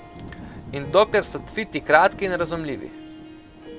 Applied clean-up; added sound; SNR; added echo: none; Harp + Thunder / Rain; 14 dB; none.